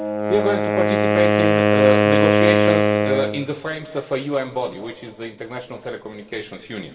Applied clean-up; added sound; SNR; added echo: none; Wind instrument, woodwind instrument; -5 dB; reverberation time 2.5 s.